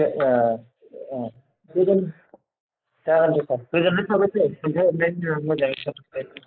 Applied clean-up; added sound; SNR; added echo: neural mask model Resemble Enhance denoiser.